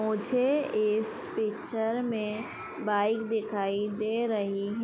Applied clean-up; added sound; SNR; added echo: none; none; none; none.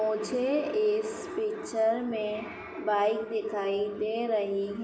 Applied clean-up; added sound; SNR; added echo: none; none; none; reverberation time 0.8 s.